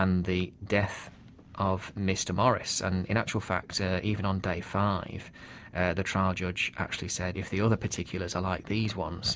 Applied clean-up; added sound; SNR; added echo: none; none; none; none.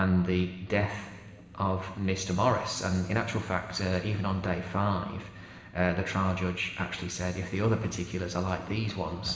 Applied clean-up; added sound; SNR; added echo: none; none; none; reverberation time 2.0 s.